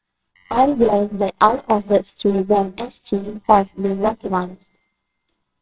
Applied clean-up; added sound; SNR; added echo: neural separator model SepFormer WHAMR!.